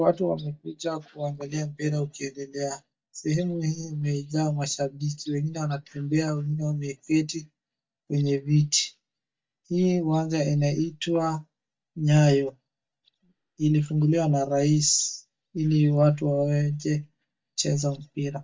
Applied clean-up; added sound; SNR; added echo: neural mask model DeepFilterNet 3.